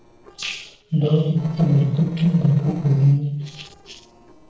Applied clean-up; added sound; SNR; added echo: neural separator model SepFormer DNS4.